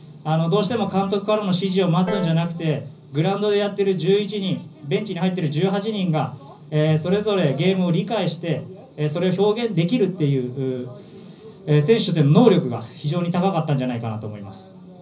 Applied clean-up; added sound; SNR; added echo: none; Piano; 16 dB; reverberation time 0.5 s.